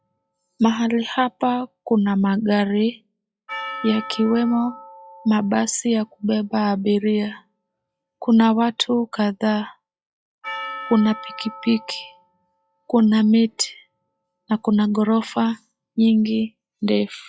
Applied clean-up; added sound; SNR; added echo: classical method log-MMSE.